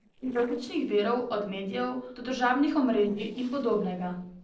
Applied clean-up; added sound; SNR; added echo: neural separator model SepFormer DNS4.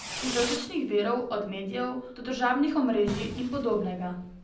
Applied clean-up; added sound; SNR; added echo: none; Fireworks; 11 dB; reverberation time 0.6 s.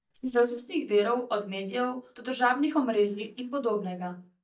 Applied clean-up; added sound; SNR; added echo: neural mask model DeepFilterNet 3.